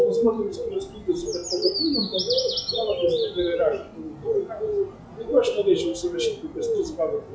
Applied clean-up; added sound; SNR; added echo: classical method log-MMSE.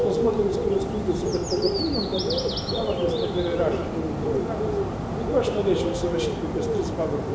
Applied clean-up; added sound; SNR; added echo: none; Bird; -1 dB; none.